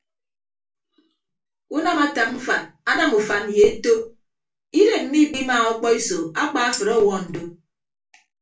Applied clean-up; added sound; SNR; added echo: none; Tambourine; 14 dB; reverberation time 0.2 s.